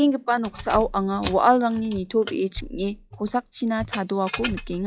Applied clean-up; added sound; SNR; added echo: classical method log-MMSE.